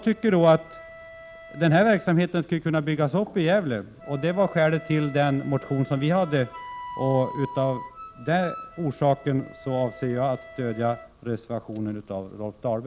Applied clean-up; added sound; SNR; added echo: none; Wind instrument, woodwind instrument; 18 dB; none.